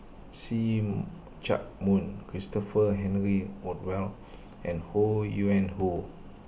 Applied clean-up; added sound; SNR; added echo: none; none; none; none.